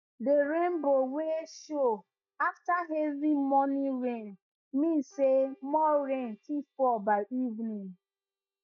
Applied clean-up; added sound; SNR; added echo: neural mask model DeepFilterNet 3.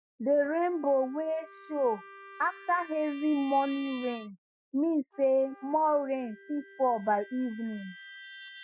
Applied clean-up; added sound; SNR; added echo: classical method Wiener filter.